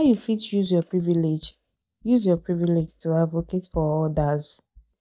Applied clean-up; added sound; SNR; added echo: neural mask model DeepFilterNet 3.